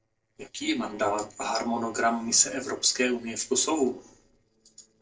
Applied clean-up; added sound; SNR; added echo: neural separator model SepFormer DNS4.